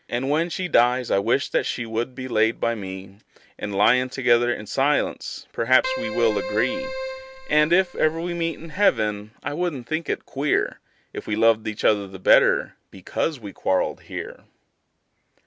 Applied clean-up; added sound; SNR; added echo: none; Keyboard (musical); 8 dB; none.